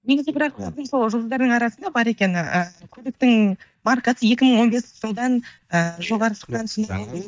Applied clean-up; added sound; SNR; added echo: neural mask model DeepFilterNet 3.